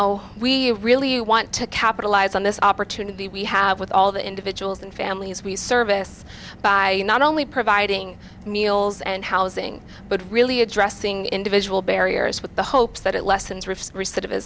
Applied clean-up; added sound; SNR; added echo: none; Car; 20 dB; none.